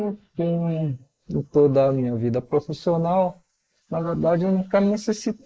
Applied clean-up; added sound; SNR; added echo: neural mask model Resemble Enhance denoiser.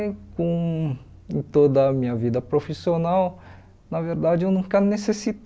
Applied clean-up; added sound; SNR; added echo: none; none; none; none.